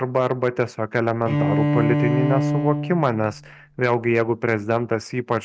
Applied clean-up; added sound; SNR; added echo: none; Bowed string instrument; 0 dB; none.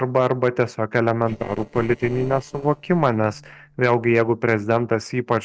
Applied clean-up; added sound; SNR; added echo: neural separator model SepFormer DNS4.